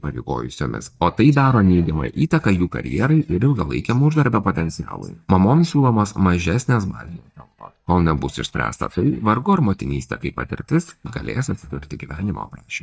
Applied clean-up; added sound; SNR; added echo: neural mask model DeepFilterNet 3.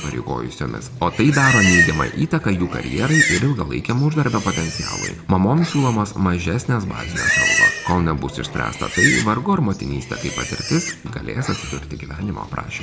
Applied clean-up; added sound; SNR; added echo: none; Livestock, farm animals, working animals; 4 dB; reverberation time 0.5 s.